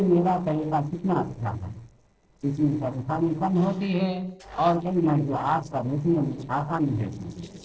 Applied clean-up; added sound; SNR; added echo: neural separator model SepFormer DNS4.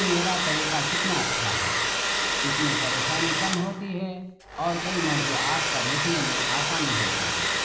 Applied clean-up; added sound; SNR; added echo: none; Domestic sounds, home sounds; -4 dB; none.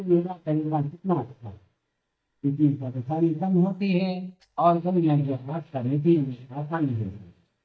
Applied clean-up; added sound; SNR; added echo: neural mask model DeepFilterNet 3.